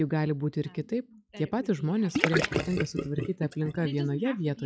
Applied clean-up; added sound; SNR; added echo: classical method log-MMSE.